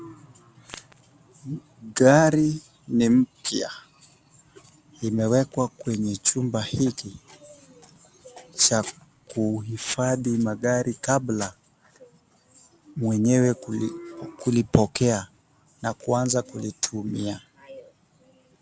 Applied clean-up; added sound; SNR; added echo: none; none; none; none.